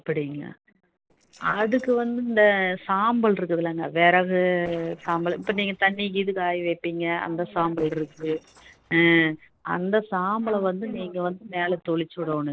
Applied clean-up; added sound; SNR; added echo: neural separator model SepFormer DNS4.